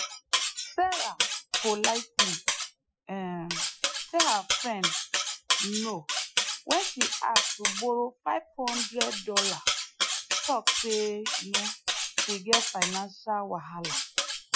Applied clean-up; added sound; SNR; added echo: classical method Wiener filter.